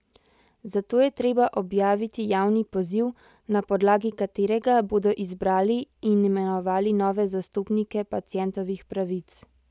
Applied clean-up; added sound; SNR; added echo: none; none; none; none.